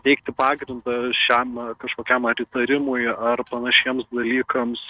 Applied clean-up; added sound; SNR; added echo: neural mask model RNNoise.